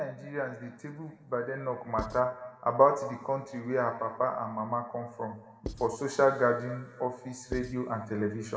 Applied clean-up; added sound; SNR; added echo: none; Writing; 11 dB; reverberation time 1.3 s.